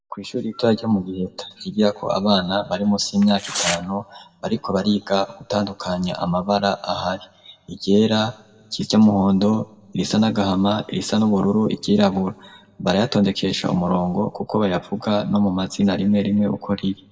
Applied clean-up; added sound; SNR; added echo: none; Tearing; 9 dB; reverberation time 0.6 s.